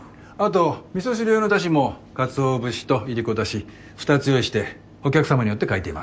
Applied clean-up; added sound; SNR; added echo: none; none; none; none.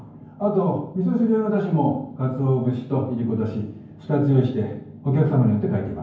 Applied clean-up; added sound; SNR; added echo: none; none; none; reverberation time 0.9 s.